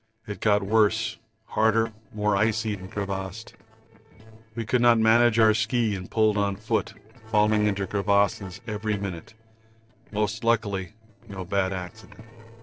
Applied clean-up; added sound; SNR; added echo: neural separator model SepFormer DNS4.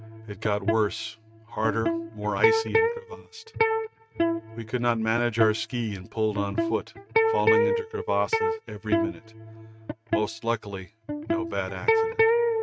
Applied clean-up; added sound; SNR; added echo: neural mask model RNNoise.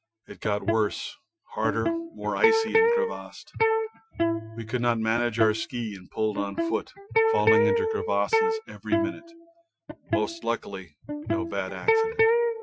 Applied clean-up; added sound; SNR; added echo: classical method Wiener filter.